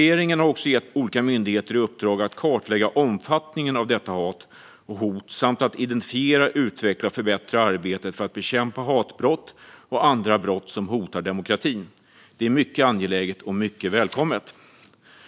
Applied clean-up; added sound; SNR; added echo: none; none; none; none.